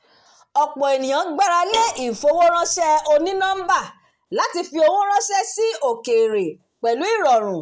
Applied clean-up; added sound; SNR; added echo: neural mask model Resemble Enhance denoiser.